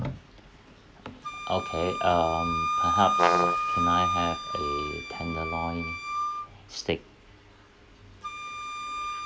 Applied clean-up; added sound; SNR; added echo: none; Wind instrument, woodwind instrument + Brass instrument; -2 dB; none.